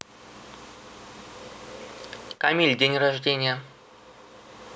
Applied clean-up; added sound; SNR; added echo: none; none; none; none.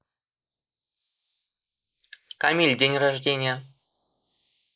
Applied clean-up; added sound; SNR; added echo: neural mask model Resemble Enhance denoiser.